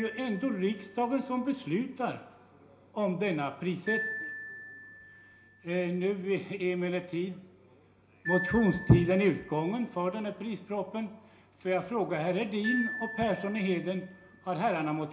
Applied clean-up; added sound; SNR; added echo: none; Marimba, xylophone; 12 dB; reverberation time 0.4 s.